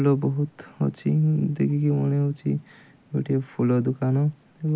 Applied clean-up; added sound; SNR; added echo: none; none; none; none.